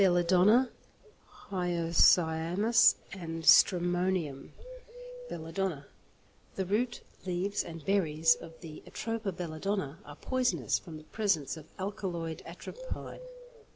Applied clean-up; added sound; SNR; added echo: none; Bird; 18 dB; none.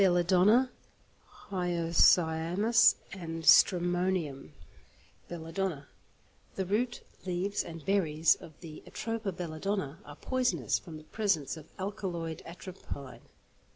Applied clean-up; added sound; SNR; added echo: none; none; none; none.